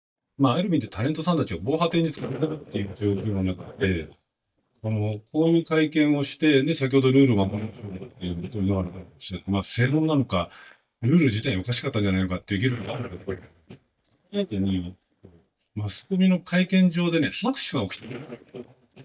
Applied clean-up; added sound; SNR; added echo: neural mask model DeepFilterNet 3.